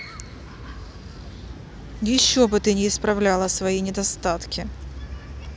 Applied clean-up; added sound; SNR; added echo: none; none; none; none.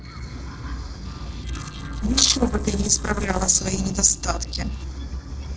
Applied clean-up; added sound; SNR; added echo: neural separator model SepFormer DNS4.